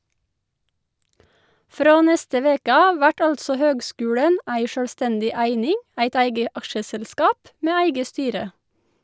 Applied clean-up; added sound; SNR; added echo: none; none; none; none.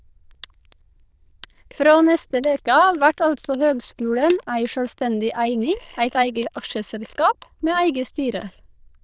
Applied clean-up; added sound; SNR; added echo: neural diffusion model UNIVERSE++.